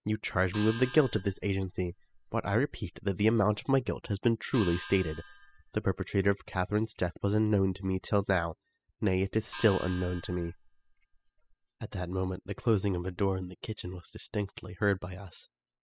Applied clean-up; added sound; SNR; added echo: classical method spectral subtraction.